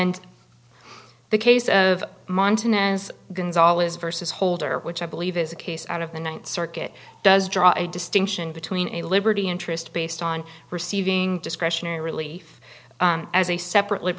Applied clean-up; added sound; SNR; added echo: none; none; none; none.